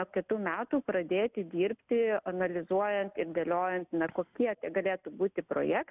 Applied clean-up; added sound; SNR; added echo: none; none; none; none.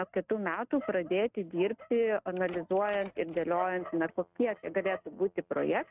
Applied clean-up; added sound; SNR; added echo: neural mask model RNNoise.